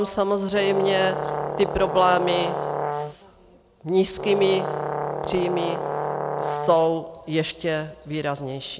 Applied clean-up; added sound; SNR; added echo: none; Brass instrument; 4 dB; none.